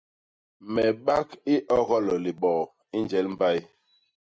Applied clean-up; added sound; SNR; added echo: none; none; none; none.